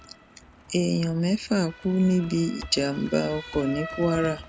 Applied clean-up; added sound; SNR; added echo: none; Typing + Motor vehicle (road) / Siren; 15 dB; none.